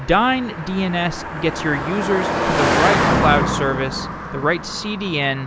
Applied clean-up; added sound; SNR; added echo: none; Car passing by; 1 dB; none.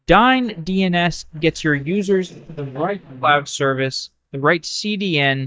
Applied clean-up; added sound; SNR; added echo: neural mask model DeepFilterNet 3.